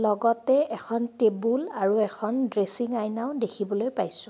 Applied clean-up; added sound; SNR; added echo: none; none; none; none.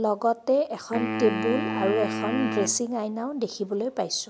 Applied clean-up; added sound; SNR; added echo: none; Wind instrument, woodwind instrument; 5 dB; none.